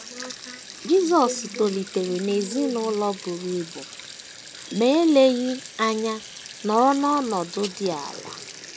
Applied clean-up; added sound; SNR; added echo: none; Sink (filling or washing); 16 dB; none.